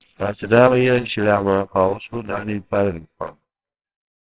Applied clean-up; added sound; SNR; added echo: neural separator model SepFormer WHAMR!.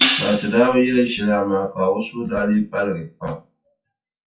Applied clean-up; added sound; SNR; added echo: classical method WPE with log-MMSE.